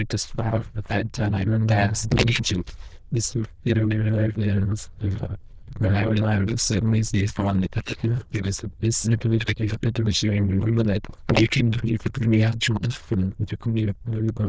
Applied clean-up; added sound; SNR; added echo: neural diffusion model UNIVERSE++.